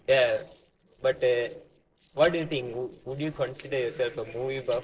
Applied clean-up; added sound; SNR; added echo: neural separator model SepFormer DNS4.